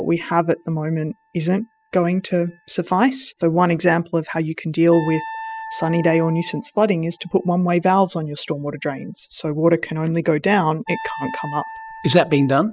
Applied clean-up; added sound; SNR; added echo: classical method spectral subtraction.